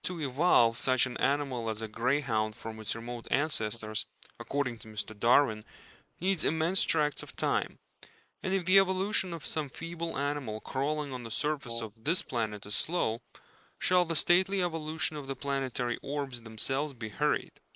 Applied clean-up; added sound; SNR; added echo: neural mask model Resemble Enhance denoiser.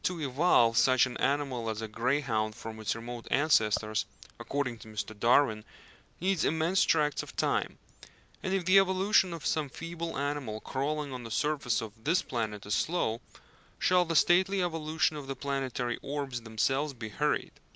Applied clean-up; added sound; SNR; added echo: none; none; none; none.